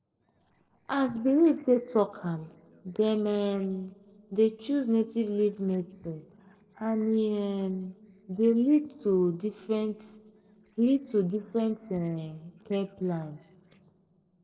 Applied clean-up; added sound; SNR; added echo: neural separator model SepFormer DNS4.